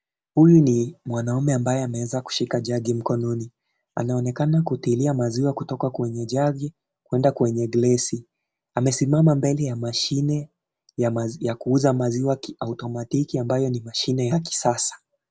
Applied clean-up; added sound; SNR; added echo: none; none; none; none.